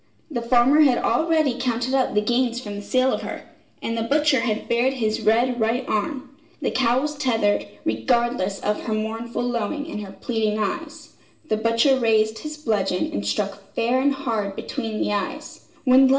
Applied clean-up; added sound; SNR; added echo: none; none; none; reverberation time 0.5 s.